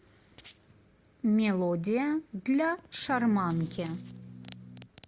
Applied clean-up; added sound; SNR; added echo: none; Electric guitar / Strum; 14 dB; none.